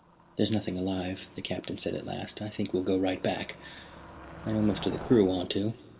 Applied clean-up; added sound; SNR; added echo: none; Motor vehicle (road); 17 dB; reverberation time 1.3 s.